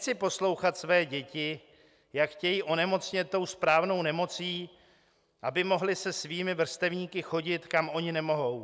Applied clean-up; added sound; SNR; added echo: none; none; none; none.